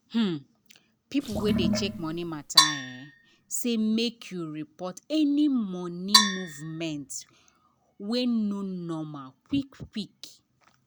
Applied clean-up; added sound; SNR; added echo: none; Sink (filling or washing) / Water + Percussion; -3 dB; none.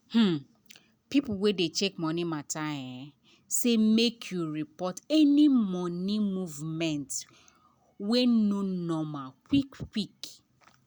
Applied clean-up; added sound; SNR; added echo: none; none; none; none.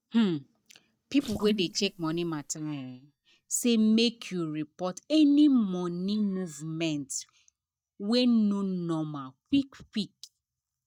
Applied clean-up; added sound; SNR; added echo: neural mask model DeepFilterNet 3.